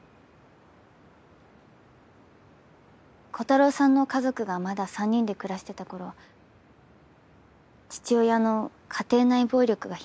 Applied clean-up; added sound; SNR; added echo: none; none; none; none.